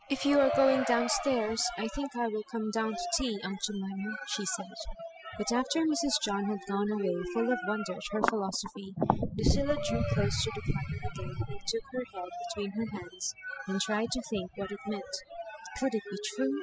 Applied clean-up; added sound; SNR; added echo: classical method spectral subtraction.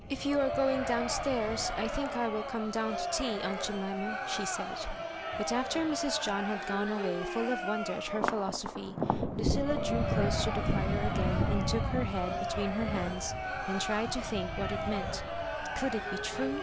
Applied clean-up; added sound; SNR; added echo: none; Thunder + Crowd; 0 dB; none.